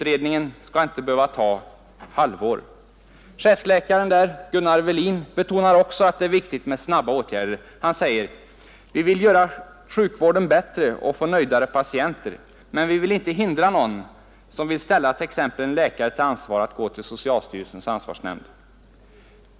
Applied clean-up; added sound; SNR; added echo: none; none; none; none.